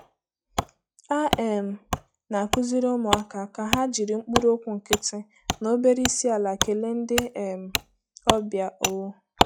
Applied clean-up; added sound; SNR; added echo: classical method log-MMSE.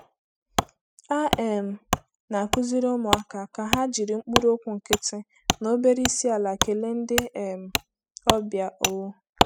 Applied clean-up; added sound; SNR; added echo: classical method spectral subtraction.